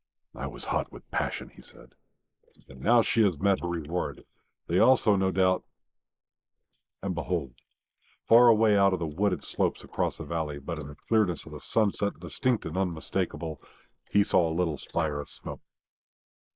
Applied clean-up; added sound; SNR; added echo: neural mask model Resemble Enhance denoiser.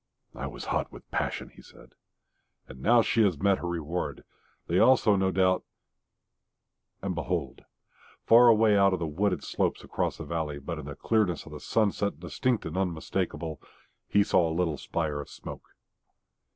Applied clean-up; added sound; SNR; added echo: none; none; none; none.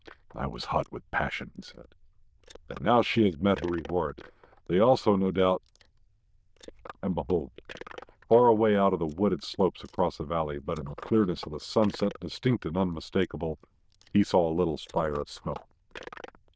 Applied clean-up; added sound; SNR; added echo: neural diffusion model UNIVERSE++.